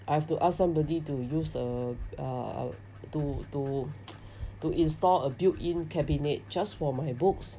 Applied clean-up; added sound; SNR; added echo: none; none; none; none.